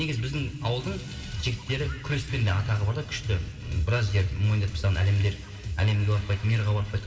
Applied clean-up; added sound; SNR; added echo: none; none; none; reverberation time 2.3 s.